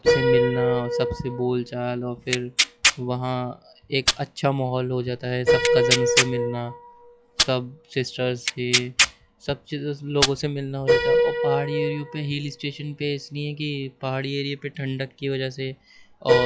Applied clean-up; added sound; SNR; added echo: classical method log-MMSE.